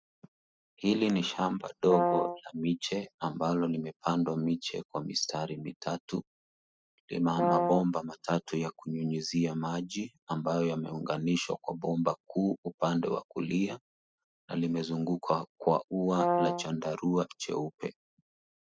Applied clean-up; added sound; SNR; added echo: classical method spectral subtraction.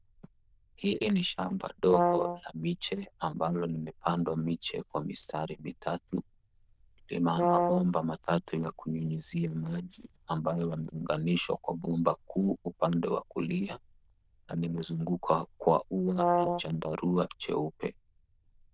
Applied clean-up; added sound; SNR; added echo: neural diffusion model UNIVERSE++.